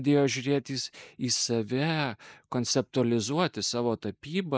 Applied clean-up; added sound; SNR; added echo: neural mask model Resemble Enhance denoiser.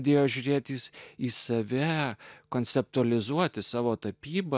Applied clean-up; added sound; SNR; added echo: none; none; none; none.